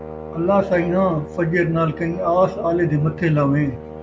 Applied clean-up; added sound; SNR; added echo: none; Brass instrument; 13 dB; none.